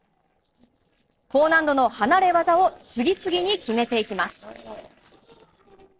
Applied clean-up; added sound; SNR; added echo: neural separator model SepFormer DNS4.